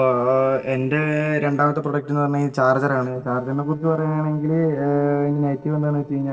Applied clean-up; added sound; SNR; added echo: neural separator model SepFormer DNS4.